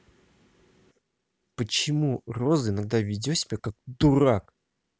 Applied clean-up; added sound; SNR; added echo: none; none; none; none.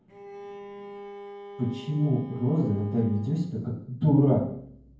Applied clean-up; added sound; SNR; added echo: none; Bowed string instrument; 17 dB; reverberation time 0.9 s.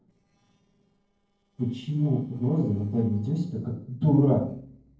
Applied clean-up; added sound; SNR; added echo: neural separator model SepFormer DNS4.